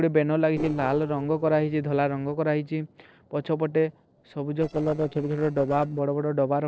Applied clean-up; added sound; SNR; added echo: neural separator model SepFormer DNS4.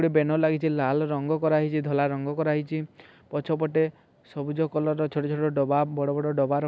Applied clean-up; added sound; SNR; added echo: none; none; none; none.